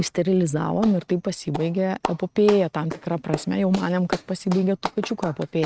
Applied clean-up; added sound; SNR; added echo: neural mask model RNNoise.